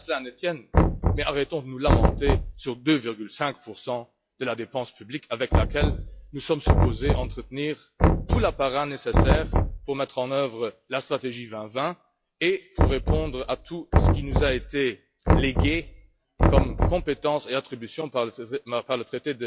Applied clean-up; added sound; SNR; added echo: classical method log-MMSE.